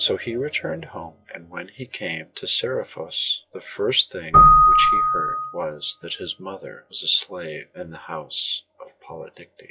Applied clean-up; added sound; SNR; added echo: classical method log-MMSE.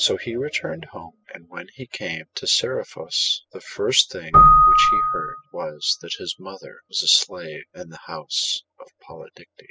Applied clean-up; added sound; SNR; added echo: classical method spectral subtraction.